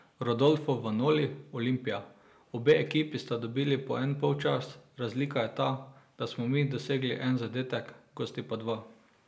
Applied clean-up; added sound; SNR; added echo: none; none; none; none.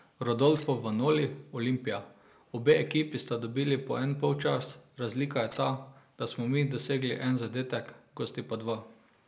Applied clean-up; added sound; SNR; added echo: none; Shatter; 19 dB; none.